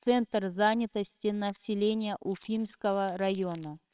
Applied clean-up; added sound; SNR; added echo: neural separator model SepFormer WHAMR!.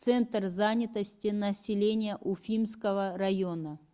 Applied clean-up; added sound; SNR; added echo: none; none; none; none.